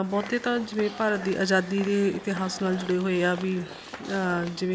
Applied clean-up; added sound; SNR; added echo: none; Run; 16 dB; none.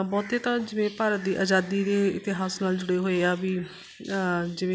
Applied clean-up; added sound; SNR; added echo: none; none; none; none.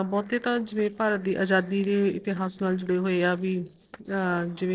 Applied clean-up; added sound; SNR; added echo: neural separator model SepFormer DNS4.